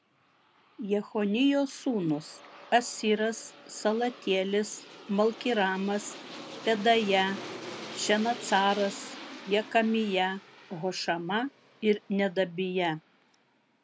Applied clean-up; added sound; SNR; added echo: none; Aircraft; 16 dB; none.